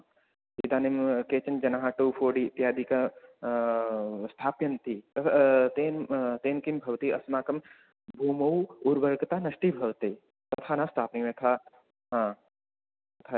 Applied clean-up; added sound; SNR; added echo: none; none; none; none.